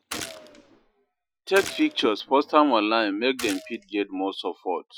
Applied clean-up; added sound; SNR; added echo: classical method Wiener filter.